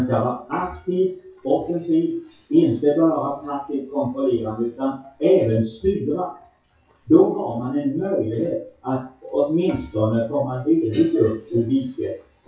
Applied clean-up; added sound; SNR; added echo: classical method WPE with log-MMSE.